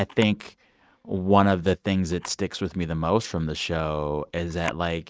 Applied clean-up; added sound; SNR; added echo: neural mask model RNNoise.